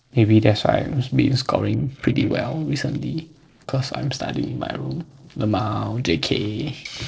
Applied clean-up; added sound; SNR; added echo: neural separator model SepFormer DNS4.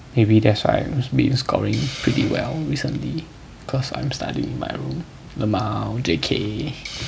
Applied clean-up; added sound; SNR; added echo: none; Hiss; 19 dB; none.